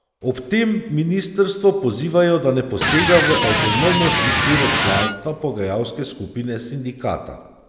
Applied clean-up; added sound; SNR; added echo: none; Electric guitar; 0 dB; none.